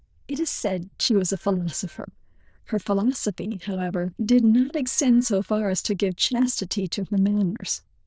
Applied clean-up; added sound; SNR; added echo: neural diffusion model UNIVERSE++.